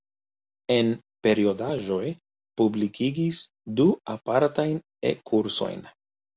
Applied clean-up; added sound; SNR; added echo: none; none; none; none.